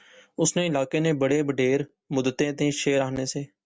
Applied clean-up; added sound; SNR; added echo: none; none; none; none.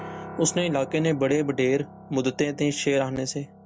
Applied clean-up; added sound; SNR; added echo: none; Piano; 16 dB; none.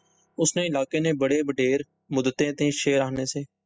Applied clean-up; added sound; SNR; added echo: classical method spectral subtraction.